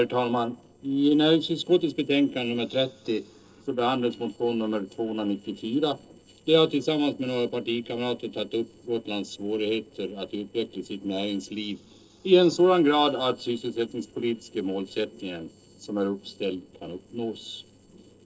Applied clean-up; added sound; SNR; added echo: neural separator model SepFormer DNS4.